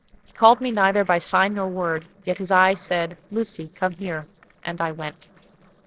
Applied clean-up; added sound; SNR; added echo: neural separator model SepFormer DNS4.